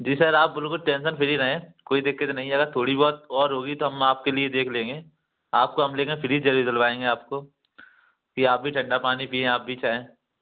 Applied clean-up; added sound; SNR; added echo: none; none; none; none.